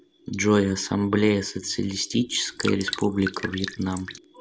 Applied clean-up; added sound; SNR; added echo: none; Drip; 10 dB; none.